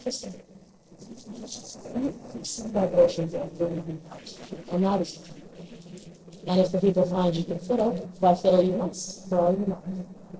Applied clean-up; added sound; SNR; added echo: neural separator model SepFormer DNS4.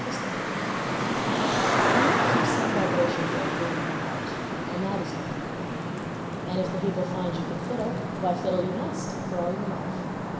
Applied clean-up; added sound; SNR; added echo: none; Traffic noise, roadway noise; -5 dB; reverberation time 1.2 s.